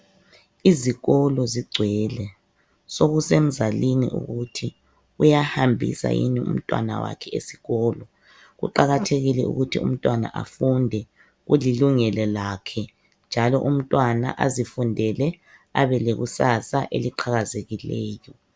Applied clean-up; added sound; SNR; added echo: none; none; none; none.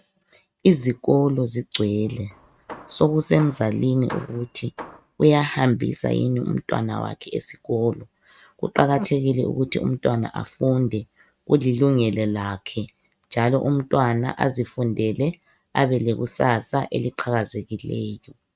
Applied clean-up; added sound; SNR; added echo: neural mask model RNNoise.